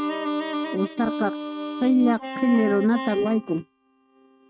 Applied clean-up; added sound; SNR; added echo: neural mask model RNNoise.